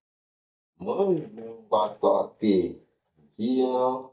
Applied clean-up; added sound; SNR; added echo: neural mask model DeepFilterNet 3.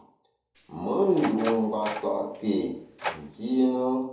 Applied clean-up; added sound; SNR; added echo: none; Door; 12 dB; reverberation time 2.7 s.